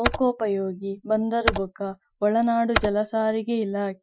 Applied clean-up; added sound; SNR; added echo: classical method Wiener filter.